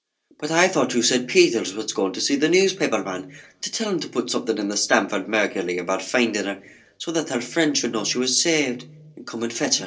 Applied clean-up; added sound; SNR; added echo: none; none; none; reverberation time 0.2 s.